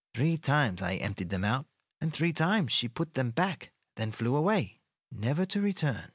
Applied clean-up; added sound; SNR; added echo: none; none; none; none.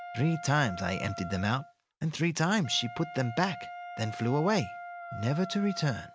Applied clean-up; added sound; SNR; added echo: none; Wind instrument, woodwind instrument; 12 dB; none.